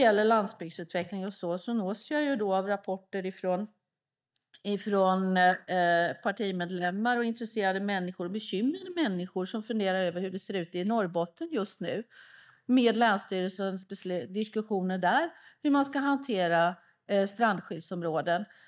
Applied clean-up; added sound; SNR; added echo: neural mask model DeepFilterNet 3.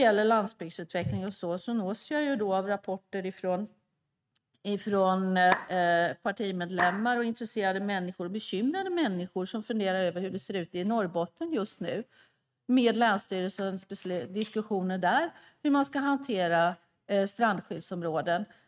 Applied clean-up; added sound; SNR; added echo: neural mask model RNNoise.